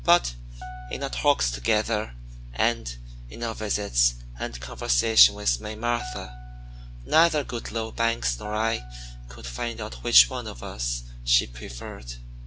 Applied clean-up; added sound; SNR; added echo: none; Piano; 18 dB; none.